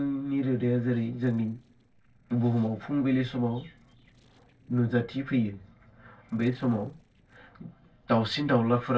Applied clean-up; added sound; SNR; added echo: neural separator model SepFormer DNS4.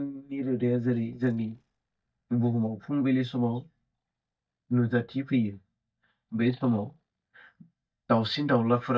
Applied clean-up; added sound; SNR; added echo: neural mask model DeepFilterNet 3.